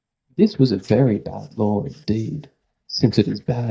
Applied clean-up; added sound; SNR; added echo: neural mask model DeepFilterNet 3.